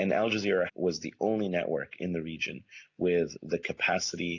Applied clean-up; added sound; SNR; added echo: none; none; none; none.